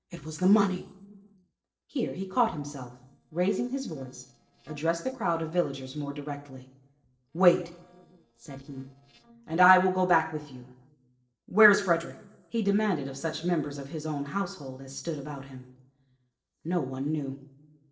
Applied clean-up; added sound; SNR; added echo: neural separator model SepFormer DNS4.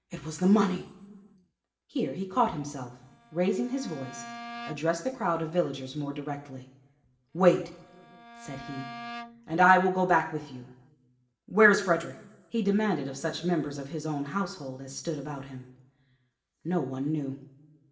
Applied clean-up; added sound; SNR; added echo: none; Bowed string instrument; 17 dB; reverberation time 1.0 s.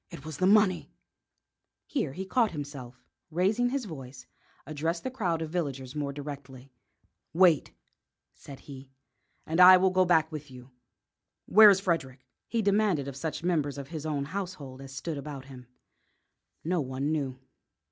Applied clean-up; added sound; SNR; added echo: none; none; none; none.